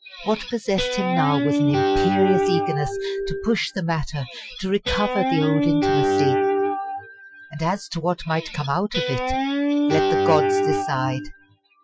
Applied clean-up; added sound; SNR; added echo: classical method Wiener filter.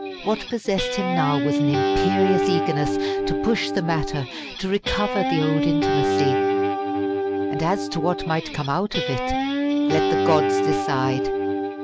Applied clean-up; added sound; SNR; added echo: none; Guitar; -2 dB; none.